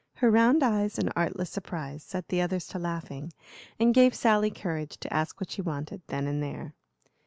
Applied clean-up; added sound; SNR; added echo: none; none; none; none.